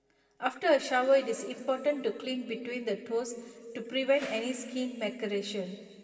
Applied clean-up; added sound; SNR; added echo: none; Whoosh, swoosh, swish; 16 dB; reverberation time 2.4 s.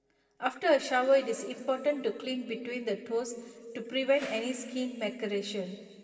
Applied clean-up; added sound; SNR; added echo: neural separator model SepFormer DNS4.